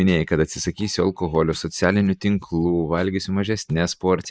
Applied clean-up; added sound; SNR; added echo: neural mask model Resemble Enhance denoiser.